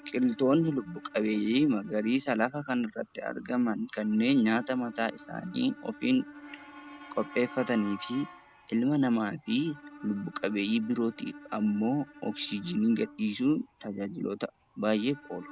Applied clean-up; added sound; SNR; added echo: none; Bowed string instrument + Motor vehicle (road) / Siren; 19 dB; none.